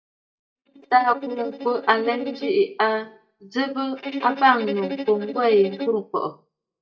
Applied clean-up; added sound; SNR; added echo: neural mask model DeepFilterNet 3.